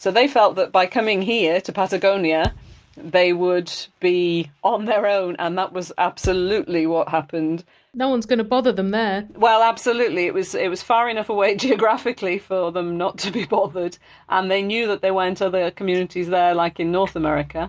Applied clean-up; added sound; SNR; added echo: none; Thump, thud; 13 dB; none.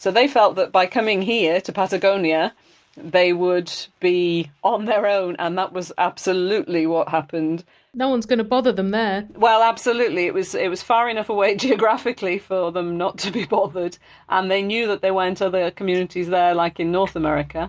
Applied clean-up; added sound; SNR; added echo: none; none; none; none.